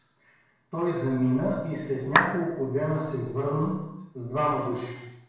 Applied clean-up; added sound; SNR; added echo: none; Clapping; -2 dB; reverberation time 0.9 s.